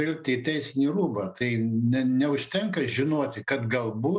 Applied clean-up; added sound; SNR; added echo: none; none; none; none.